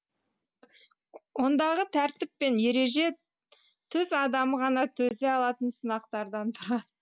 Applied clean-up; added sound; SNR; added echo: none; none; none; none.